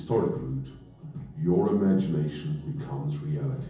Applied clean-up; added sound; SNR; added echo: none; none; none; reverberation time 0.7 s.